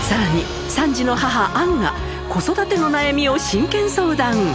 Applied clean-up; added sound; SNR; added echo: none; none; none; none.